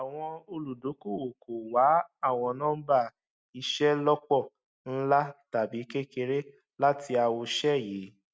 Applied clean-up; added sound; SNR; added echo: none; none; none; none.